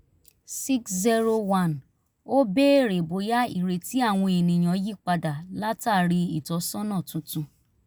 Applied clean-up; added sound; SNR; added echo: none; none; none; none.